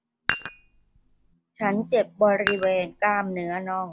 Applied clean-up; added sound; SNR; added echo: none; Dishes, pots, and pans; 7 dB; none.